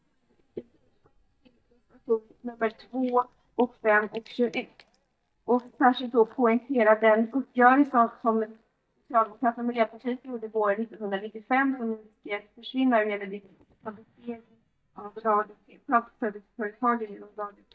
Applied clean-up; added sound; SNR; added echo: neural mask model DeepFilterNet 3.